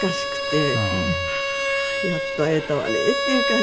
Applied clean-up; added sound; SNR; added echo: none; Bowed string instrument; 0 dB; none.